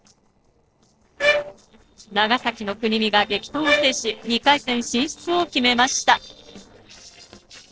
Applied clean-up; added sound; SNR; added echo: neural separator model SepFormer DNS4.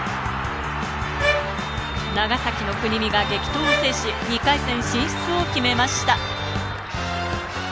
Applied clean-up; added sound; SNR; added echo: none; Bowed string instrument; 5 dB; none.